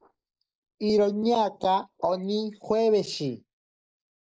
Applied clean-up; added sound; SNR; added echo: neural mask model Resemble Enhance denoiser.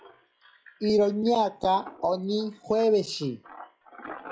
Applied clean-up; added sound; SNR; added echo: classical method log-MMSE.